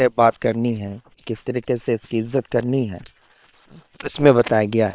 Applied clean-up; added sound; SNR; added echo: neural separator model SepFormer WHAM!.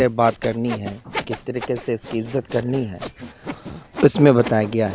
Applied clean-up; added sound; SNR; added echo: none; Sawing; 13 dB; none.